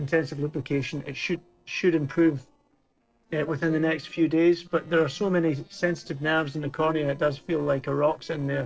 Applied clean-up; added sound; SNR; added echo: neural separator model SepFormer DNS4.